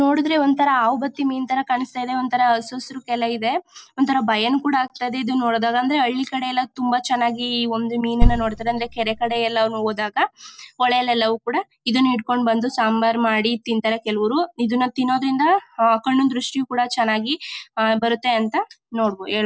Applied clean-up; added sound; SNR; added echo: neural separator model SepFormer DNS4.